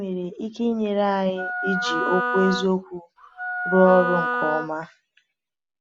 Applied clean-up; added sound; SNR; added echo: none; Wind instrument, woodwind instrument; 3 dB; none.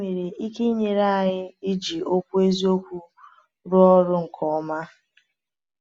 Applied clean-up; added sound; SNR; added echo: none; none; none; none.